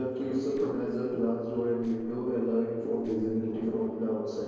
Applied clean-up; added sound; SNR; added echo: neural separator model SepFormer DNS4.